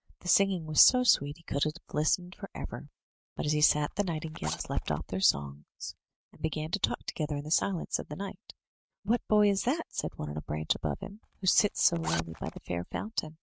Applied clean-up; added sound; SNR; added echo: neural mask model RNNoise.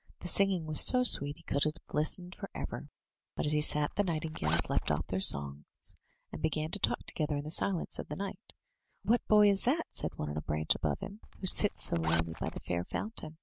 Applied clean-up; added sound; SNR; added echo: none; Zipper (clothing); 7 dB; none.